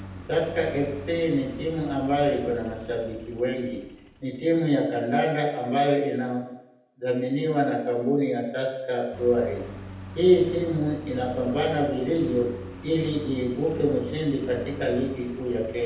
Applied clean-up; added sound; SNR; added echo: none; Engine; 15 dB; reverberation time 0.8 s.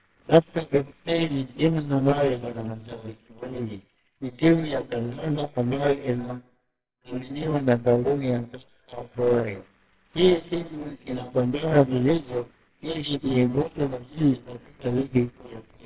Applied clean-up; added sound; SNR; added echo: neural separator model SepFormer WHAMR!.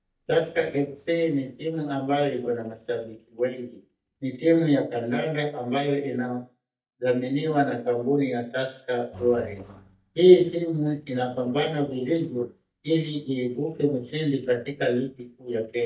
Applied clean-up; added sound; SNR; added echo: neural mask model DeepFilterNet 3.